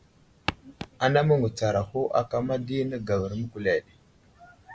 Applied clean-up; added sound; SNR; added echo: none; Walk, footsteps; 6 dB; none.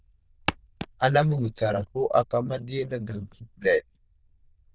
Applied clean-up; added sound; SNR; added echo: neural diffusion model UNIVERSE++.